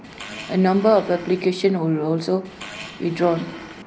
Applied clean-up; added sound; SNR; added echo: none; Fart; 16 dB; none.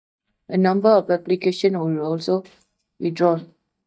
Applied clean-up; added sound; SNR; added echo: neural mask model DeepFilterNet 3.